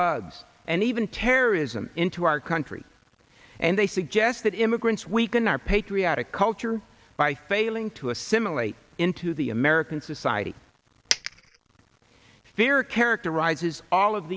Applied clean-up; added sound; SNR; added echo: none; Coin (dropping); 4 dB; none.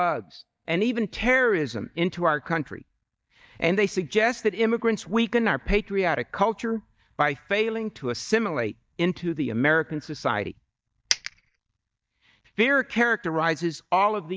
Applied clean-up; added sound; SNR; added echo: neural mask model DeepFilterNet 3.